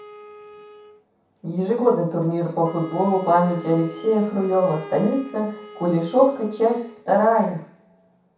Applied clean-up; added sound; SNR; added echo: none; Wind instrument, woodwind instrument; 20 dB; reverberation time 0.7 s.